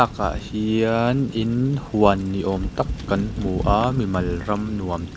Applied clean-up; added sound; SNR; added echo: none; Thunder / Rain; 8 dB; none.